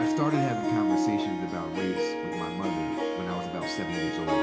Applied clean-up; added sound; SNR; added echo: none; Harp; -4 dB; reverberation time 0.4 s.